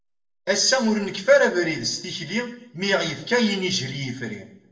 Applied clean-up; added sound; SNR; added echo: none; none; none; reverberation time 0.5 s.